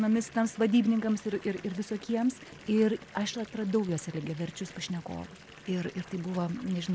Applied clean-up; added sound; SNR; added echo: none; Fill (with liquid) / Bathtub (filling or washing) / Water tap, faucet; 20 dB; none.